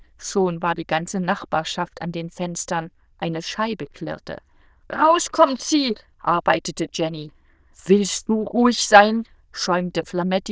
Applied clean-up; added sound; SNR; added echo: neural diffusion model UNIVERSE++.